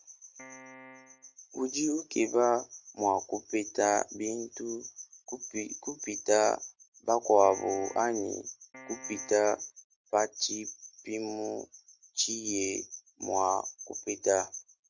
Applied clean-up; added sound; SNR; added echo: none; Piano; 20 dB; none.